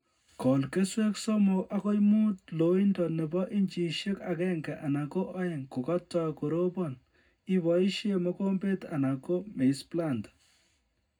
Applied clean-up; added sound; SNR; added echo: none; none; none; reverberation time 0.3 s.